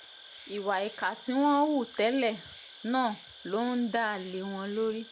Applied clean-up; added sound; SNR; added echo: none; Insect; 19 dB; none.